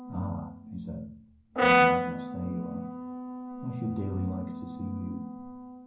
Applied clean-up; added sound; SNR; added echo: none; Brass instrument; -5 dB; reverberation time 0.6 s.